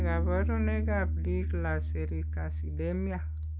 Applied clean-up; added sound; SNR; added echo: none; Piano; -4 dB; none.